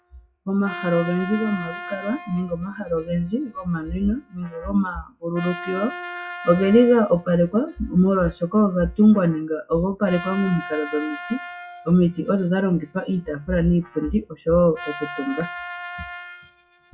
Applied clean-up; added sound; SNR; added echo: classical method log-MMSE.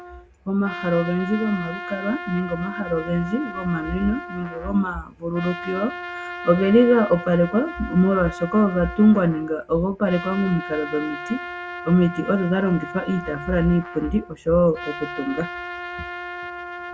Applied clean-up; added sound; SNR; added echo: none; Trumpet; 12 dB; none.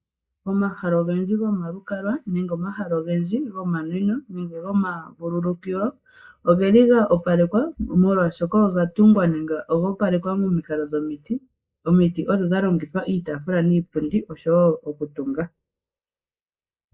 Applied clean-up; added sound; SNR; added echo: neural mask model Resemble Enhance denoiser.